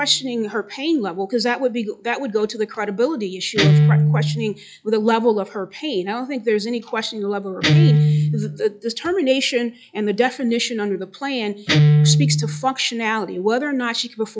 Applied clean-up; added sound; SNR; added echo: classical method log-MMSE.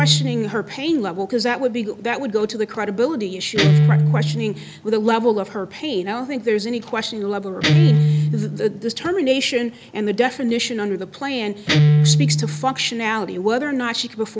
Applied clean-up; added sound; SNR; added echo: none; Guitar; 0 dB; none.